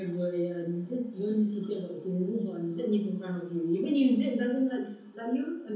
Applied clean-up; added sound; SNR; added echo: none; none; none; reverberation time 0.7 s.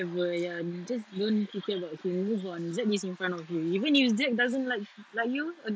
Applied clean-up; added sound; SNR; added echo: none; none; none; none.